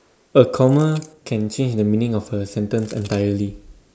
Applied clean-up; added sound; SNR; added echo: neural mask model Resemble Enhance denoiser.